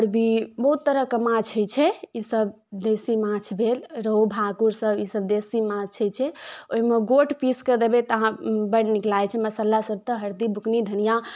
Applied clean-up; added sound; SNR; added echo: none; none; none; none.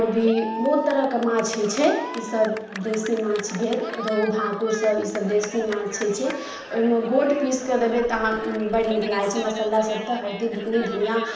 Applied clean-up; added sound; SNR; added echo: none; Cheering; 13 dB; reverberation time 0.9 s.